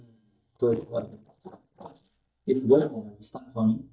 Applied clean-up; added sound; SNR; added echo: neural mask model DeepFilterNet 3.